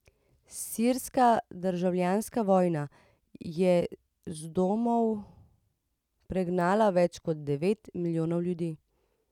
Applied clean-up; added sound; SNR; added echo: none; none; none; none.